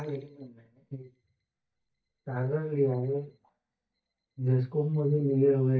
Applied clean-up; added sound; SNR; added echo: neural mask model DeepFilterNet 3.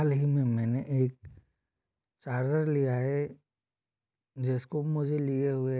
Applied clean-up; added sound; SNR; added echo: none; none; none; none.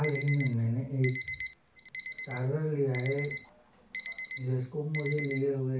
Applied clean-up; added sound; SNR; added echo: none; Alarm; 2 dB; reverberation time 0.2 s.